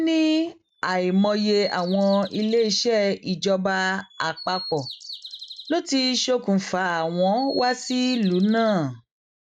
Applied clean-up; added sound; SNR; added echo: neural mask model RNNoise.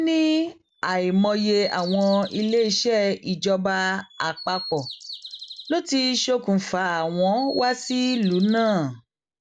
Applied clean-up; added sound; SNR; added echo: none; Bird vocalization, bird call, bird song; 16 dB; none.